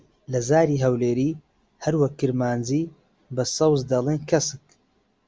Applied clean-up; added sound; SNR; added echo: none; none; none; none.